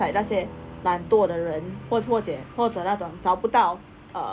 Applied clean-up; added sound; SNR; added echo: none; Acoustic guitar; 19 dB; none.